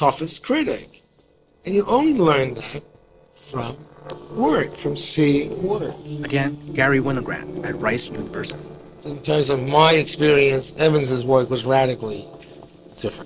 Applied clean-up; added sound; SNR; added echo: neural separator model SepFormer DNS4.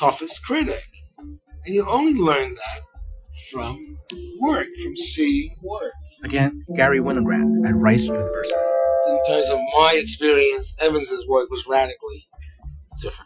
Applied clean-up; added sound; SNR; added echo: classical method Wiener filter.